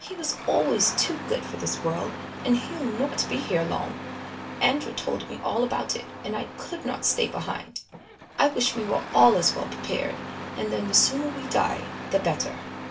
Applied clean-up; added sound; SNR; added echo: none; Engine starting; 9 dB; reverberation time 0.2 s.